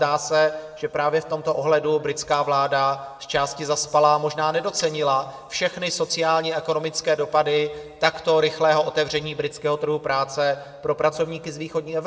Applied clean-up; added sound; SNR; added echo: none; none; none; reverberation time 0.9 s.